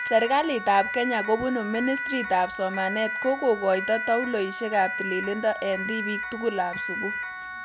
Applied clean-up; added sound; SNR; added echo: none; Siren; 6 dB; none.